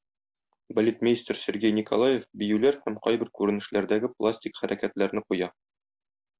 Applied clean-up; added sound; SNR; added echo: none; none; none; none.